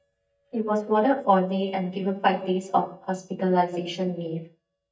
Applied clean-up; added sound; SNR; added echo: neural mask model DeepFilterNet 3.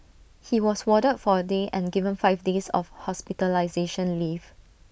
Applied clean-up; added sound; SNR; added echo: none; none; none; none.